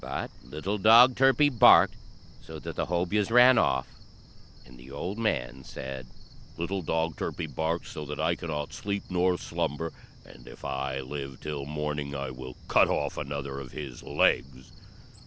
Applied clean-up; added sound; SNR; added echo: none; Cricket; 17 dB; none.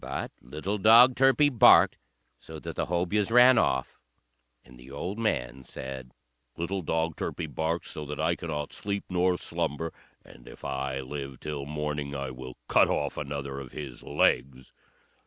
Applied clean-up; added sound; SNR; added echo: none; none; none; none.